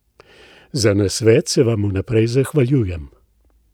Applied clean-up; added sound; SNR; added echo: none; none; none; none.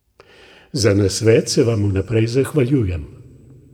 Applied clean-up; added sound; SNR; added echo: none; none; none; reverberation time 1.5 s.